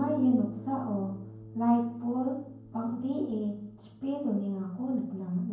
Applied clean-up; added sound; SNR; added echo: none; Harp; 16 dB; reverberation time 0.9 s.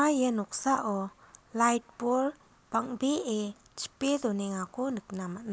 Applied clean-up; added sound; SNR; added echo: none; none; none; none.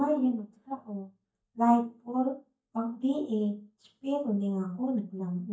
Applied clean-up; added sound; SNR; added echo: neural mask model DeepFilterNet 3.